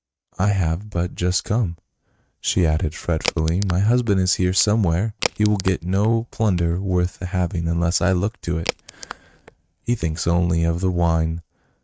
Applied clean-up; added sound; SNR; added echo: neural mask model RNNoise.